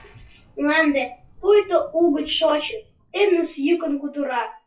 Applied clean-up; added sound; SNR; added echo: classical method WPE with log-MMSE.